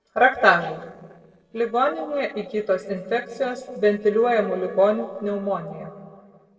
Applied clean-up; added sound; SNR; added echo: neural separator model SepFormer DNS4.